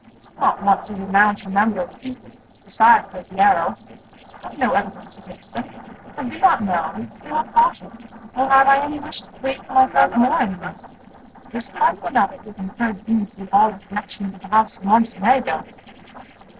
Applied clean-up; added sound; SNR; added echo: neural separator model SepFormer DNS4.